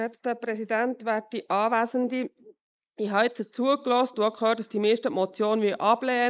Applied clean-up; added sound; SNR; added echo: neural mask model Resemble Enhance denoiser.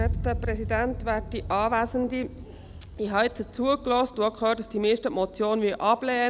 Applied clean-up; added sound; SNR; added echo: none; Boom; 10 dB; none.